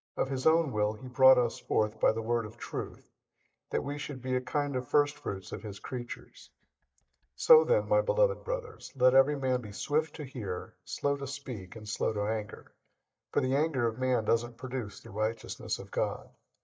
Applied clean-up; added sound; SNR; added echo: neural mask model DeepFilterNet 3.